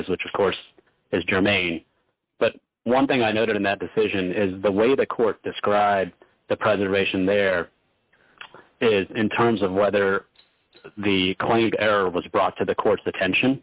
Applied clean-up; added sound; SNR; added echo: neural mask model RNNoise.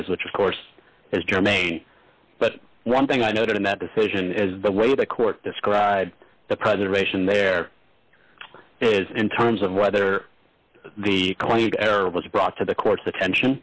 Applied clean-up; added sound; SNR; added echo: none; none; none; none.